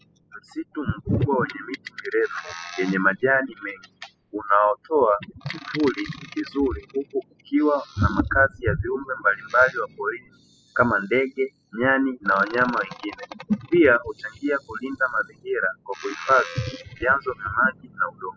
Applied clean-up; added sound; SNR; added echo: classical method spectral subtraction.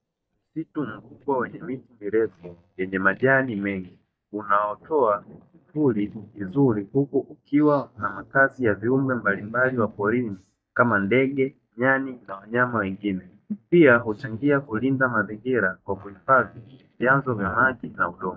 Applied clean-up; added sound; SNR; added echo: neural mask model DeepFilterNet 3.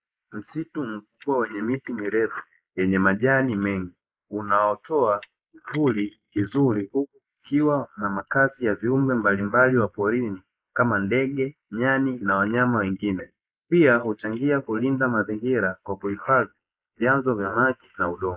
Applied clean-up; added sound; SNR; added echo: neural mask model Resemble Enhance denoiser.